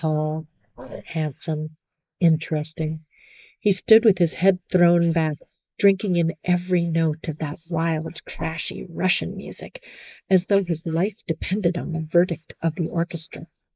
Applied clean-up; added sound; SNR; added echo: neural mask model Resemble Enhance denoiser.